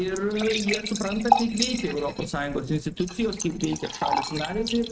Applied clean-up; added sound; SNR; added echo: neural mask model RNNoise.